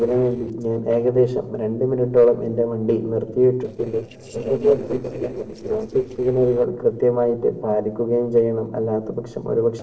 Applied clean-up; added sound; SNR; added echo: neural separator model SepFormer DNS4.